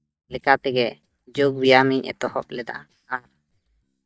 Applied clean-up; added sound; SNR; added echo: neural mask model DeepFilterNet 3.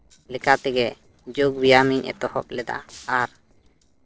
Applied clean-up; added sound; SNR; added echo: neural separator model SepFormer DNS4.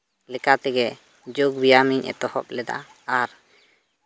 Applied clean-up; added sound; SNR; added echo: none; none; none; none.